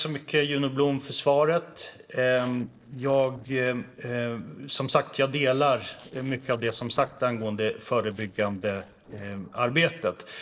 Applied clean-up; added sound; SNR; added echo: neural separator model SepFormer DNS4.